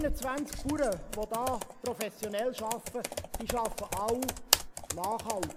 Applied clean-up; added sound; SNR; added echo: none; Computer keyboard; 2 dB; none.